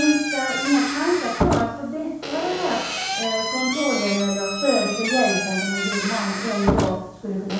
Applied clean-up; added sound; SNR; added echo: none; Squeak / Slam; 3 dB; reverberation time 0.7 s.